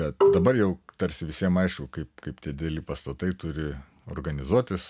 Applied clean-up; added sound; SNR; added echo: none; Marimba, xylophone; -4 dB; none.